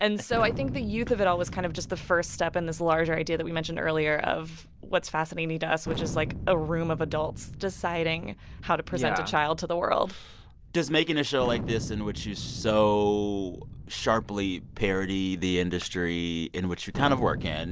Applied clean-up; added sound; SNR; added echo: none; Thunder; 11 dB; none.